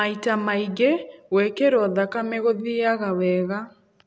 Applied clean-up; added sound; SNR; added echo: none; none; none; none.